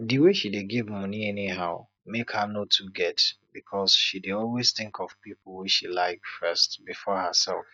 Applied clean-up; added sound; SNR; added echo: neural mask model DeepFilterNet 3.